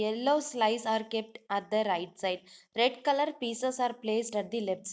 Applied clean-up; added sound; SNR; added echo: none; none; none; none.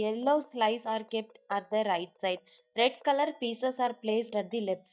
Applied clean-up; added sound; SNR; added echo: neural mask model DeepFilterNet 3.